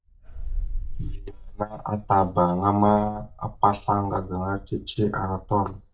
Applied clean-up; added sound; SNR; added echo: neural mask model DeepFilterNet 3.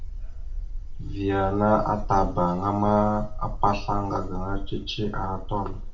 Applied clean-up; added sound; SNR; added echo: none; Bark; 5 dB; reverberation time 0.4 s.